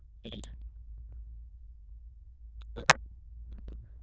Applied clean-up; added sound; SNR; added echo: neural diffusion model UNIVERSE++.